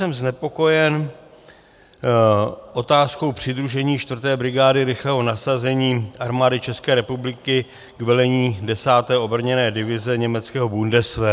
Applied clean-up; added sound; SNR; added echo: none; none; none; none.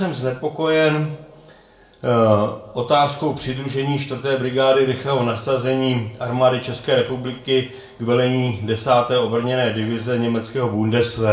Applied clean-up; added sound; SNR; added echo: none; none; none; reverberation time 0.4 s.